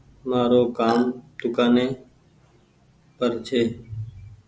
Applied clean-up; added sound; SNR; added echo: none; Burping, eructation; 12 dB; none.